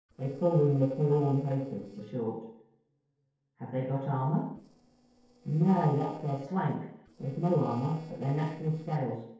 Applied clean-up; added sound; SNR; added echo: neural separator model SepFormer DNS4.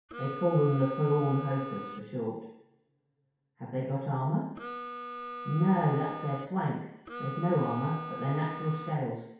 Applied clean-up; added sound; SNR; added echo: none; Harmonica; 10 dB; reverberation time 1.0 s.